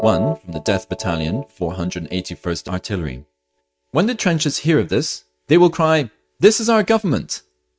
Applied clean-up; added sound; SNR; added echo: neural mask model RNNoise.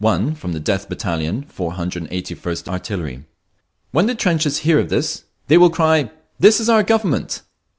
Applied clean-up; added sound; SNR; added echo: none; none; none; none.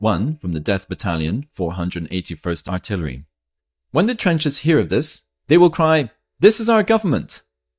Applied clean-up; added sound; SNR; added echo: neural mask model DeepFilterNet 3.